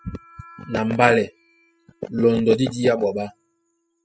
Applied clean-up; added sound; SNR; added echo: classical method spectral subtraction.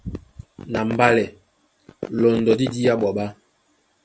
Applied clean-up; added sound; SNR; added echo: none; none; none; none.